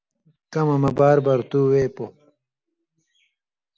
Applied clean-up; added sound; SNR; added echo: none; none; none; none.